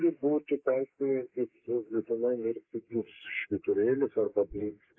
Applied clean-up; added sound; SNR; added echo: neural mask model Resemble Enhance denoiser.